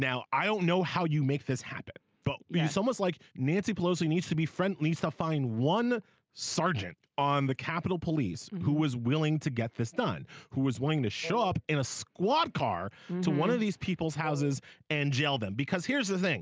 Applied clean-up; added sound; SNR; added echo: none; Wind instrument, woodwind instrument; 16 dB; none.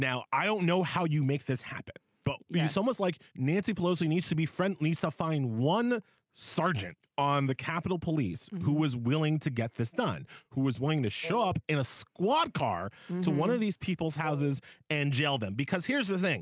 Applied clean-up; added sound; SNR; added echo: neural mask model RNNoise.